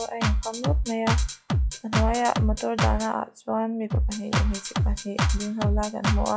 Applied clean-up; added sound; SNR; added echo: classical method log-MMSE.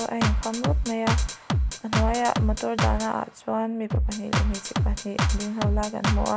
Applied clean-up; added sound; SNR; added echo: none; Drum kit; -3 dB; none.